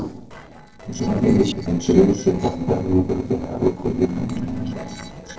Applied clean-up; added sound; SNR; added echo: neural separator model SepFormer DNS4.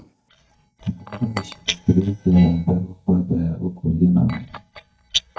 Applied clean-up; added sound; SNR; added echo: neural mask model DeepFilterNet 3.